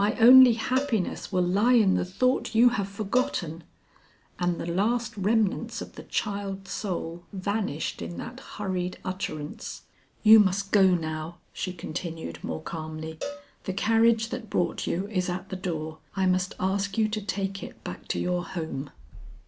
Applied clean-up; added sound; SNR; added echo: none; Cowbell; 16 dB; none.